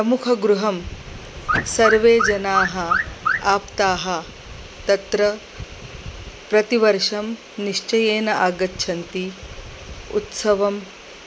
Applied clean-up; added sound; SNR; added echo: none; Alarm / Car; 2 dB; none.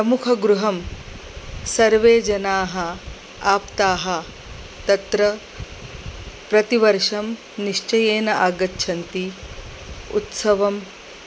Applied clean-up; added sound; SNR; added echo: none; none; none; none.